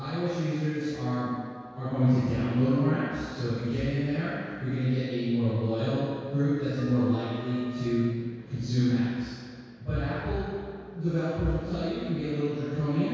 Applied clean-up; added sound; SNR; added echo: none; Wind instrument, woodwind instrument; 18 dB; reverberation time 2.0 s.